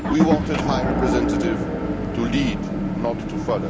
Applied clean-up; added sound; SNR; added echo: none; Motor vehicle (road) / Engine; -3 dB; none.